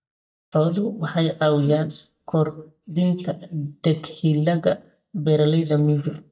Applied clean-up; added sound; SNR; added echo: neural mask model DeepFilterNet 3.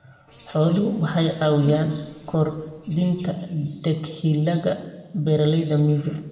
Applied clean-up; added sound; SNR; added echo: none; Insect; 20 dB; reverberation time 1.4 s.